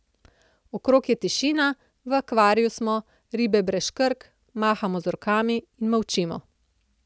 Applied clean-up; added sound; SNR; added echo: none; none; none; none.